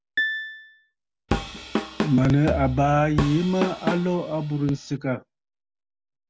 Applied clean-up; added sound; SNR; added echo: none; Piano + Drum kit; 5 dB; none.